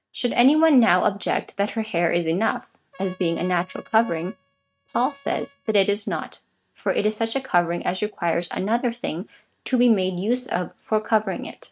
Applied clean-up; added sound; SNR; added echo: neural mask model RNNoise.